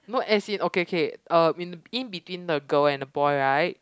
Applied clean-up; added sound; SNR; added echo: none; none; none; none.